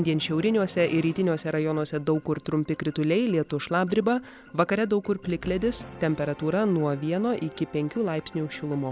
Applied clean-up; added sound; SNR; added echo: none; none; none; none.